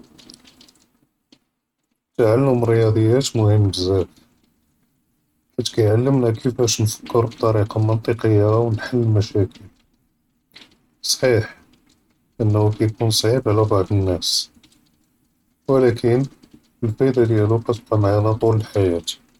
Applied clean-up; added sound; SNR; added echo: neural mask model RNNoise.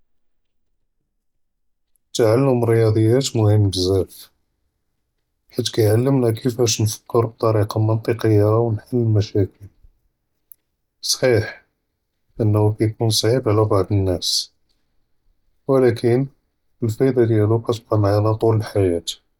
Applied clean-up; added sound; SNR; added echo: neural mask model DeepFilterNet 3.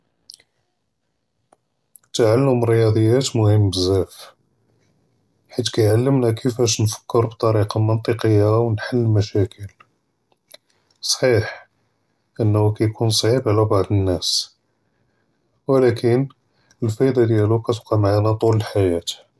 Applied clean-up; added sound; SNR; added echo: none; none; none; none.